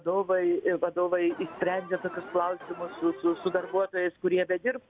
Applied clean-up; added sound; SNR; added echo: none; Alarm; 14 dB; none.